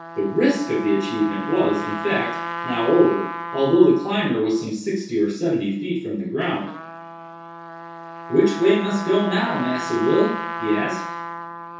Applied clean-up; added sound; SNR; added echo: none; Trumpet; 10 dB; reverberation time 0.6 s.